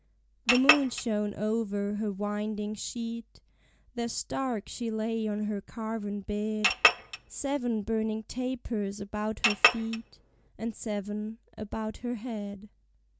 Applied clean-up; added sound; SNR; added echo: none; Chink, clink; -3 dB; none.